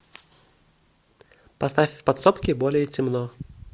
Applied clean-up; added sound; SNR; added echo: none; none; none; none.